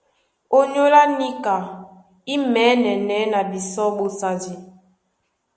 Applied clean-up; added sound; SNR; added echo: none; none; none; none.